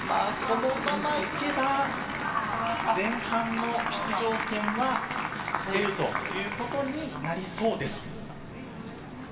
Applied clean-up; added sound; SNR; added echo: none; Fart; 15 dB; reverberation time 2.3 s.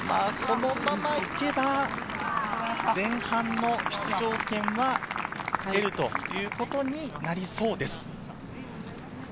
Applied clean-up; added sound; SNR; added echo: none; none; none; none.